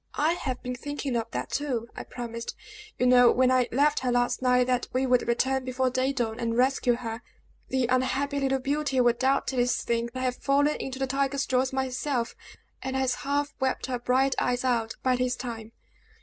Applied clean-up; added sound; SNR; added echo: none; none; none; none.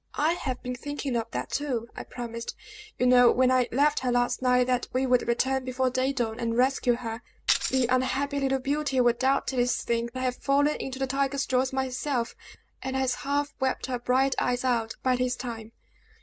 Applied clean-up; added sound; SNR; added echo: none; Tambourine; 3 dB; none.